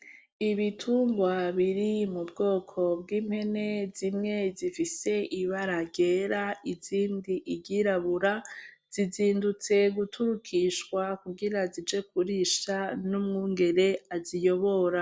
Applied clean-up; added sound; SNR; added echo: none; none; none; none.